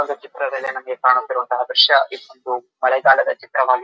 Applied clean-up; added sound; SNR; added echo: none; none; none; none.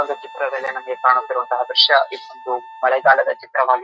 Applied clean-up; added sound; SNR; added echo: none; Wind instrument, woodwind instrument; 20 dB; none.